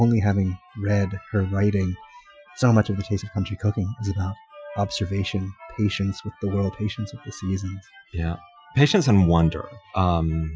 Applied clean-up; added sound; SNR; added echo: classical method Wiener filter.